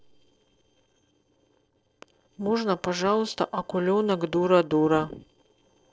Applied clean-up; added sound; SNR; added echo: neural separator model SepFormer DNS4.